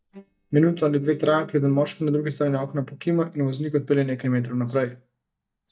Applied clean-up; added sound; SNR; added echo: neural mask model DeepFilterNet 3.